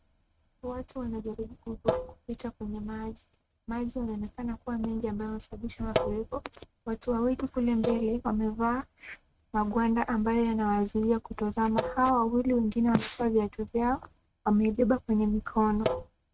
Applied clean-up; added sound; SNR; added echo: neural mask model RNNoise.